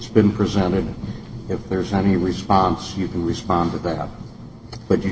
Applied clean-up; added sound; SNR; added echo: none; none; none; reverberation time 2.4 s.